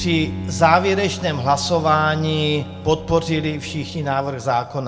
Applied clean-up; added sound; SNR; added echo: none; Bowed string instrument; 11 dB; reverberation time 1.3 s.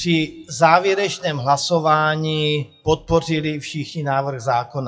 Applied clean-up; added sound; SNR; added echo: classical method WPE with log-MMSE.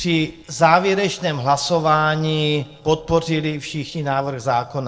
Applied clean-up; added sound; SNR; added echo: neural separator model SepFormer DNS4.